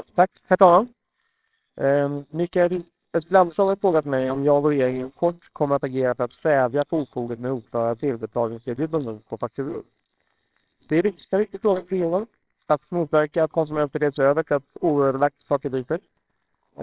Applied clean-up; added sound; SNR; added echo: neural separator model SepFormer WHAMR!.